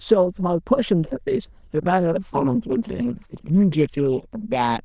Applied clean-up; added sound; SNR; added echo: neural diffusion model UNIVERSE++.